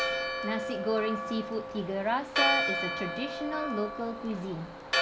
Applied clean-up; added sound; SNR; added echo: none; Church bell; -1 dB; none.